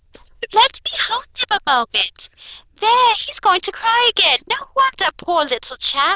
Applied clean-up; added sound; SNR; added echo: neural diffusion model UNIVERSE++.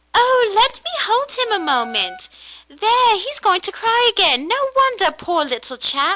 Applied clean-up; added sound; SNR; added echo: none; Wind instrument, woodwind instrument; 16 dB; none.